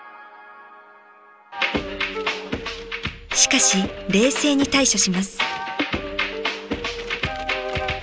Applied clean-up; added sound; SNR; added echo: none; none; none; none.